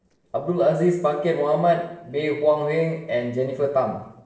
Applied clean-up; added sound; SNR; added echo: neural separator model SepFormer DNS4.